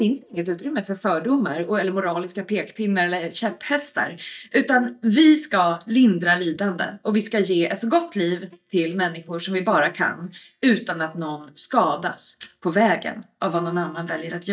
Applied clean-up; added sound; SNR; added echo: neural mask model DeepFilterNet 3.